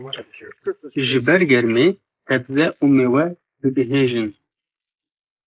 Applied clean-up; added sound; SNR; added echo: neural mask model Resemble Enhance denoiser.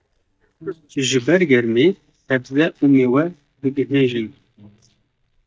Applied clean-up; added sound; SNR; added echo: neural mask model DeepFilterNet 3.